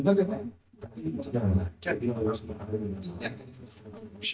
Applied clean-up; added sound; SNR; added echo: neural mask model DeepFilterNet 3.